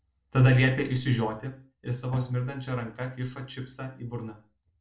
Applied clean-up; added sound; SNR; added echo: neural separator model SepFormer DNS4.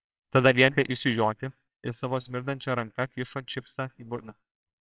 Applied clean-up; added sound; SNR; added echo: neural separator model SepFormer WHAMR!.